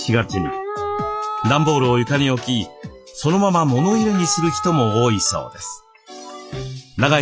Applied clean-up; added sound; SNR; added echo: classical method log-MMSE.